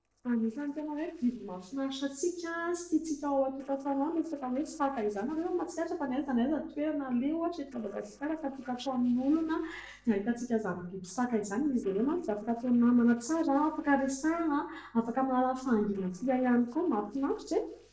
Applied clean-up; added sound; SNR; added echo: neural separator model SepFormer DNS4.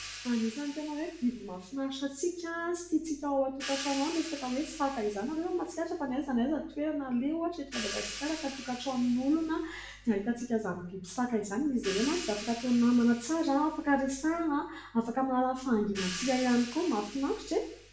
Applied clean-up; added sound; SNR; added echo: none; Crash cymbal / Hi-hat; 14 dB; reverberation time 0.5 s.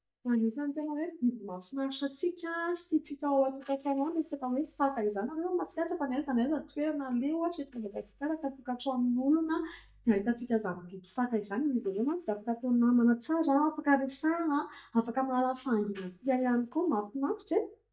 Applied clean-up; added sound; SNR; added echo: neural mask model DeepFilterNet 3.